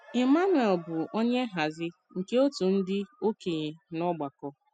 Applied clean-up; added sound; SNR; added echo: classical method spectral subtraction.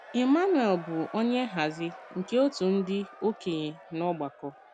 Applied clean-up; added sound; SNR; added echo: none; Crowd / Cheering; 18 dB; none.